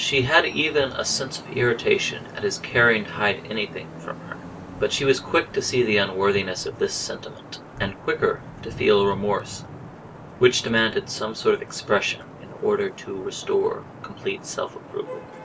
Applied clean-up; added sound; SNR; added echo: none; Traffic noise, roadway noise / Vehicle horn, car horn, honking; 15 dB; none.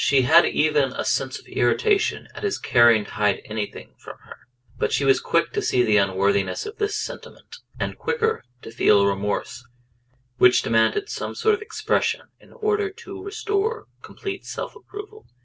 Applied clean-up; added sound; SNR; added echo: none; none; none; none.